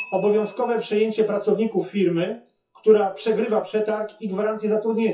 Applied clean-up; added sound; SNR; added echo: classical method WPE with log-MMSE.